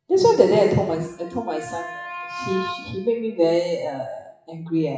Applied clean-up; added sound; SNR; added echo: classical method WPE with log-MMSE.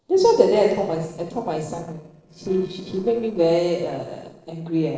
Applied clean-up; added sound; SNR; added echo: neural separator model SepFormer DNS4.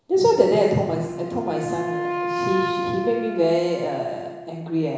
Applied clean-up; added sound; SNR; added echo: none; Wind instrument, woodwind instrument; 7 dB; reverberation time 1.0 s.